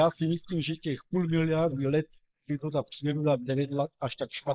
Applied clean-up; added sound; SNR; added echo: neural mask model Resemble Enhance denoiser.